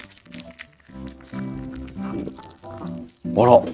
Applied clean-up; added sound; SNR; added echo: neural mask model RNNoise.